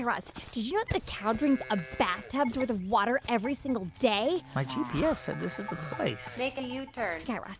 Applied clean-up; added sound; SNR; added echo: none; none; none; none.